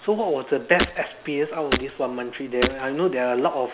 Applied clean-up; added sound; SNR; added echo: none; Shatter; 6 dB; none.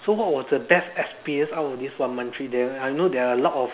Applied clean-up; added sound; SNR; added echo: none; none; none; none.